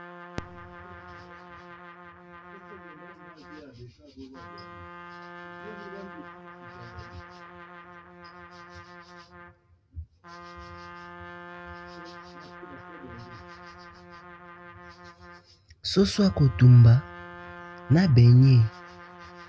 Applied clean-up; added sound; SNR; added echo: none; Trumpet; 19 dB; none.